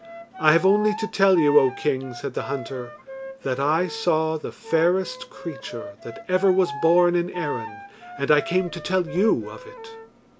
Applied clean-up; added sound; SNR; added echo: none; Wind instrument, woodwind instrument; 13 dB; none.